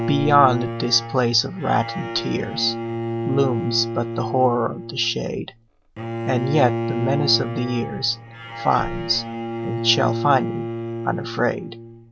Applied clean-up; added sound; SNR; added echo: none; Bowed string instrument; 5 dB; none.